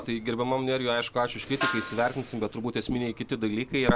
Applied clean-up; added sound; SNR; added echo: none; Breathing + Snare drum; 6 dB; none.